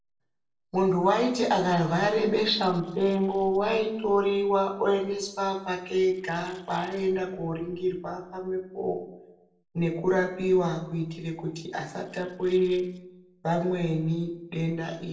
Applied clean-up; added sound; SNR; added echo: neural separator model SepFormer DNS4.